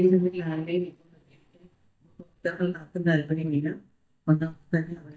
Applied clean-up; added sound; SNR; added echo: neural mask model DeepFilterNet 3.